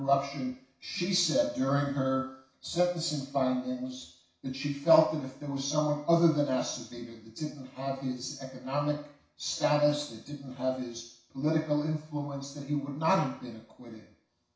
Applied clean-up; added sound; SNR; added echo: none; none; none; reverberation time 0.6 s.